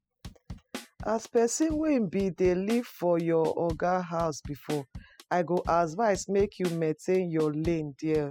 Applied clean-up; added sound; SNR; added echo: classical method spectral subtraction.